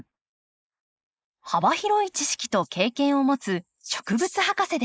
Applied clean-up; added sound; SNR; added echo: neural mask model Resemble Enhance denoiser.